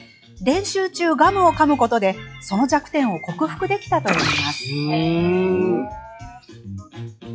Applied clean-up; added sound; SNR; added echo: classical method log-MMSE.